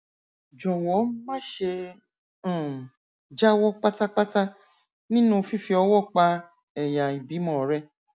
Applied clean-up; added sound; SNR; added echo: none; none; none; none.